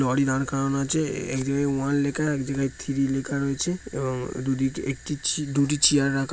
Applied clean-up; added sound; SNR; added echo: none; none; none; none.